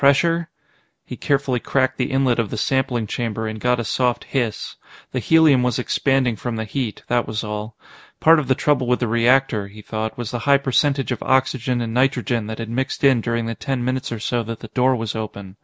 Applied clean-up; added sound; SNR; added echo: none; none; none; none.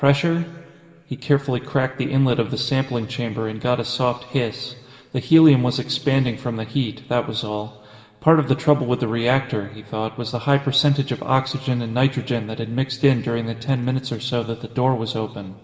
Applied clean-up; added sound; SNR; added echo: none; none; none; reverberation time 1.9 s.